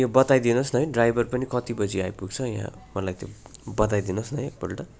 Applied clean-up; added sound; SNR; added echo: none; none; none; none.